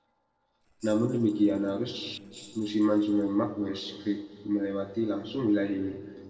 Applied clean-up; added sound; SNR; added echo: neural separator model SepFormer DNS4.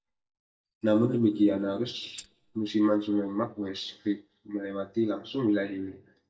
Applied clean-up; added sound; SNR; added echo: neural mask model DeepFilterNet 3.